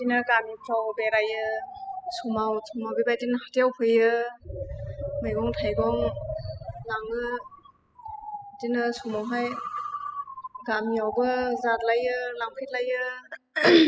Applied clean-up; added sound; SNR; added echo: classical method spectral subtraction.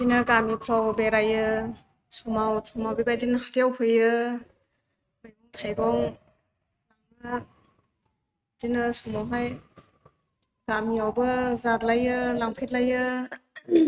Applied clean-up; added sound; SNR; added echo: neural mask model RNNoise.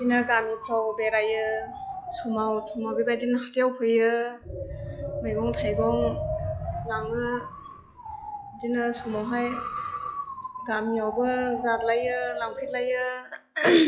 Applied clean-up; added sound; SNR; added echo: classical method log-MMSE.